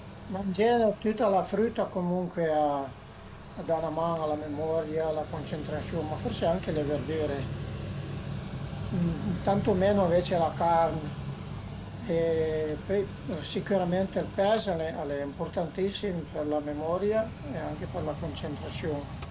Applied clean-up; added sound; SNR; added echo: none; Mechanical fan; 9 dB; none.